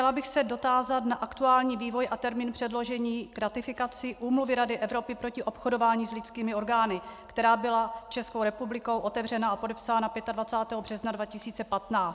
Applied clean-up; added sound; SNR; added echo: none; none; none; none.